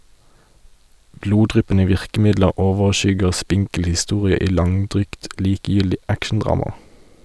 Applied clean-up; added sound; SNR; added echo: none; none; none; none.